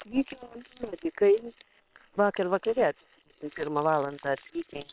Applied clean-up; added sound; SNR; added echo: neural separator model SepFormer WHAM!.